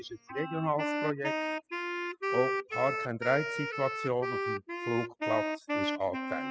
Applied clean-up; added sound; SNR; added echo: classical method spectral subtraction.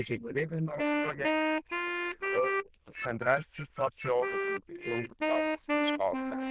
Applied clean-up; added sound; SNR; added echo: neural diffusion model UNIVERSE++.